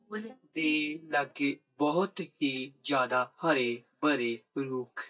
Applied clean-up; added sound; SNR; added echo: neural mask model DeepFilterNet 3.